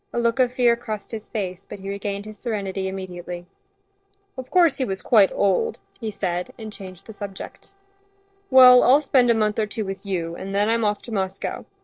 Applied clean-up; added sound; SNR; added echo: neural separator model SepFormer DNS4.